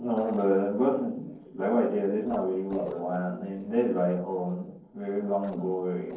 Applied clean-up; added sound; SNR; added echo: neural separator model SepFormer DNS4.